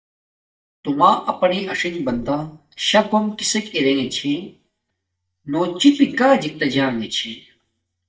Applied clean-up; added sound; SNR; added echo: neural mask model DeepFilterNet 3.